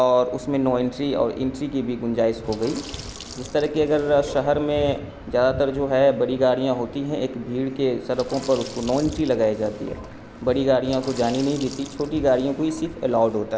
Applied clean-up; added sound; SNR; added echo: none; Sink (filling or washing); 18 dB; none.